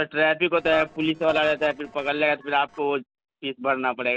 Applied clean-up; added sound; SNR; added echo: neural separator model SepFormer DNS4.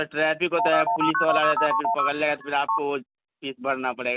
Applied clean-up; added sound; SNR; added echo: none; Telephone; -1 dB; none.